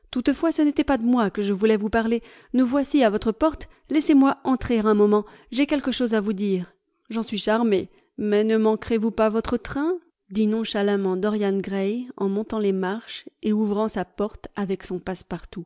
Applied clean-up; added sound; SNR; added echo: none; none; none; none.